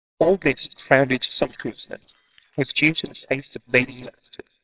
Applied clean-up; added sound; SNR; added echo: neural separator model SepFormer WHAMR!.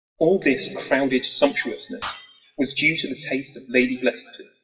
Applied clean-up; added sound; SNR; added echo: classical method WPE with log-MMSE.